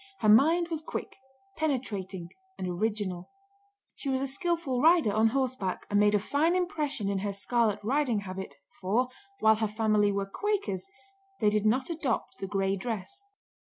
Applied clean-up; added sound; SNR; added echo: none; none; none; none.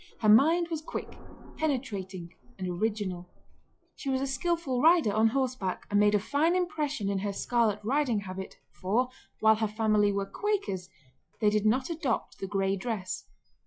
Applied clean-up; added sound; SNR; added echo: classical method log-MMSE.